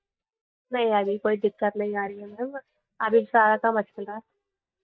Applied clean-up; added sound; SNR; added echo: neural mask model DeepFilterNet 3.